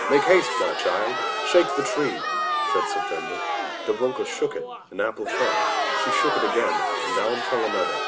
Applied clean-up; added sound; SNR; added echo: none; Crowd; 0 dB; none.